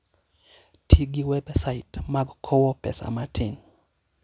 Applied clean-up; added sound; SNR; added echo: none; none; none; none.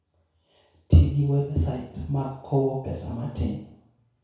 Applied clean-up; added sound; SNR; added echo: none; none; none; reverberation time 0.6 s.